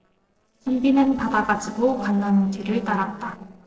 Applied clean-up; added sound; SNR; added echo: neural separator model SepFormer DNS4.